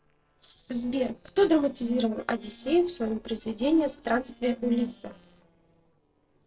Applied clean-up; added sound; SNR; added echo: neural separator model SepFormer DNS4.